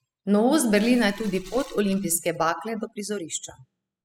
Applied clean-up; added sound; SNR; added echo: classical method spectral subtraction.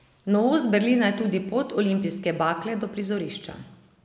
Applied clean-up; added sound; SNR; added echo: none; none; none; none.